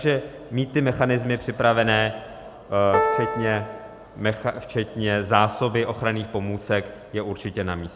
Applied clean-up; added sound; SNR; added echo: none; Piano; 4 dB; none.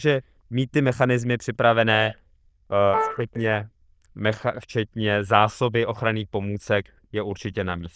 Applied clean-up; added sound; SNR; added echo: neural diffusion model UNIVERSE++.